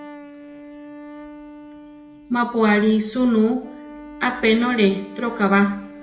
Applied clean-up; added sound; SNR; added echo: none; Wind instrument, woodwind instrument; 18 dB; reverberation time 0.7 s.